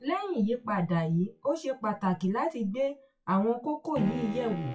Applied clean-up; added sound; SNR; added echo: classical method WPE with log-MMSE.